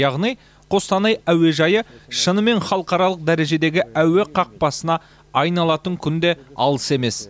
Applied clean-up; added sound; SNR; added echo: none; none; none; none.